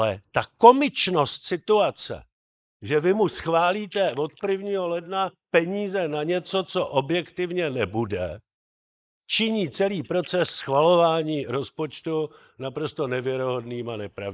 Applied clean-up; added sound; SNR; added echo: neural mask model Resemble Enhance denoiser.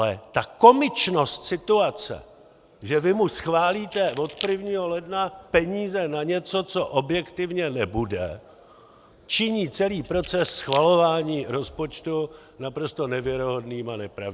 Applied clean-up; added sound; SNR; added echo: none; Keys jangling; 15 dB; none.